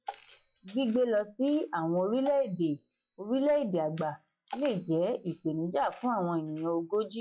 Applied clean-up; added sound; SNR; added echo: classical method log-MMSE.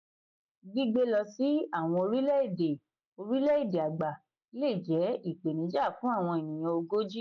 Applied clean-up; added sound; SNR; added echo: none; none; none; none.